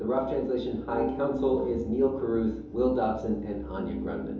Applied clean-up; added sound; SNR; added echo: none; Microwave oven; 17 dB; reverberation time 2.8 s.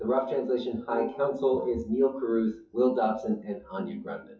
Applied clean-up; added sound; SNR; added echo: classical method WPE with log-MMSE.